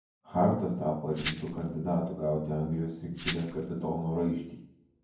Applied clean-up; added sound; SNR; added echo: none; Glass; 6 dB; reverberation time 0.9 s.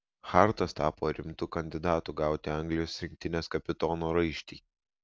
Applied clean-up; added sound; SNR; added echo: none; none; none; none.